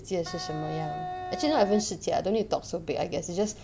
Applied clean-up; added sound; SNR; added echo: none; Wind instrument, woodwind instrument; 8 dB; none.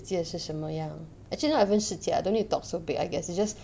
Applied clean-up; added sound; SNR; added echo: none; none; none; none.